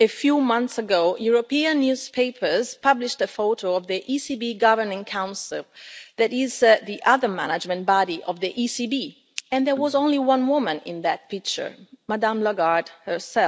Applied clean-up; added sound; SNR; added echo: none; none; none; none.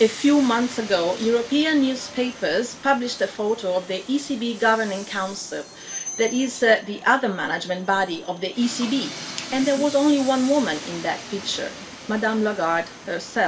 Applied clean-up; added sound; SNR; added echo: none; Train; 15 dB; reverberation time 0.2 s.